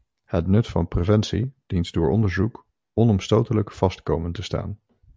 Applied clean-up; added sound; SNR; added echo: none; none; none; none.